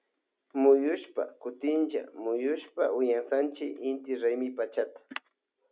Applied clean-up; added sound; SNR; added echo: none; none; none; none.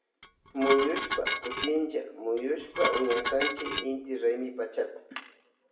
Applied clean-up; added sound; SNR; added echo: none; Dishes, pots, and pans; 3 dB; reverberation time 0.7 s.